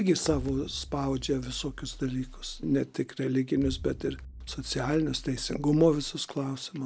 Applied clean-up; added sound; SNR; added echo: none; Explosion; 14 dB; none.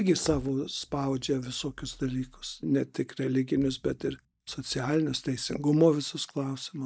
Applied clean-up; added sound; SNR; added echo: neural mask model DeepFilterNet 3.